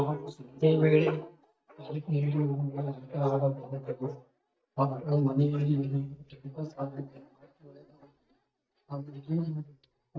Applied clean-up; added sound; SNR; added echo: neural mask model DeepFilterNet 3.